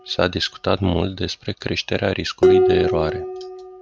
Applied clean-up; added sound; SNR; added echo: none; Dishes, pots, and pans; -1 dB; none.